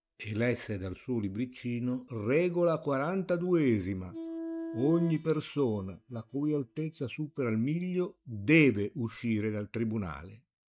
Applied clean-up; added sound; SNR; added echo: neural mask model DeepFilterNet 3.